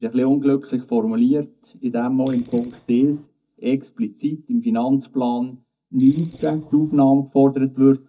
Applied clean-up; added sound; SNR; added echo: neural mask model DeepFilterNet 3.